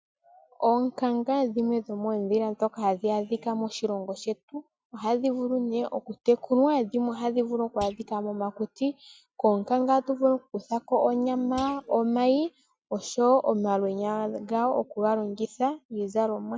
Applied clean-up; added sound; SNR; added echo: neural mask model RNNoise.